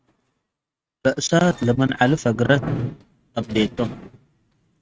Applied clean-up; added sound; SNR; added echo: neural mask model RNNoise.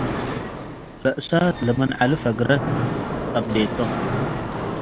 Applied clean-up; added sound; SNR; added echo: none; Mechanisms; 3 dB; none.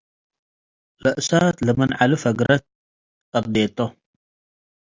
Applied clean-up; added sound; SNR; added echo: none; none; none; none.